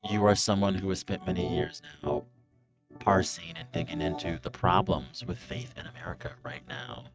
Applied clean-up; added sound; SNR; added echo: neural mask model RNNoise.